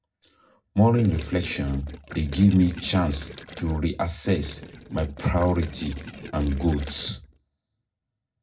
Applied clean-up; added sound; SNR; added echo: neural separator model SepFormer DNS4.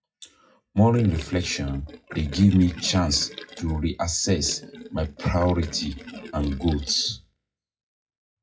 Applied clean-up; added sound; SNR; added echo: classical method WPE with log-MMSE.